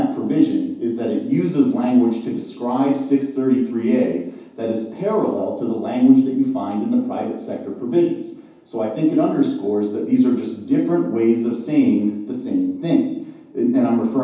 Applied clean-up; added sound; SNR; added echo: none; none; none; reverberation time 0.9 s.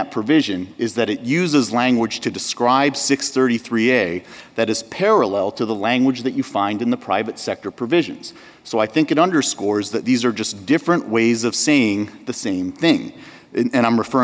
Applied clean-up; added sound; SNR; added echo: none; none; none; none.